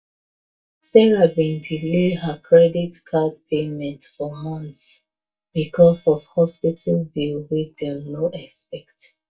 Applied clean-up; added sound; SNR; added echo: neural mask model DeepFilterNet 3.